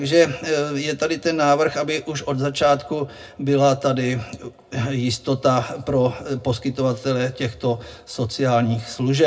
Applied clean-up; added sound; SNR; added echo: none; none; none; reverberation time 0.2 s.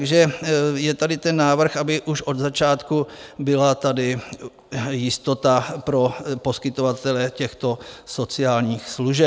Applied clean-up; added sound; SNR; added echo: none; none; none; none.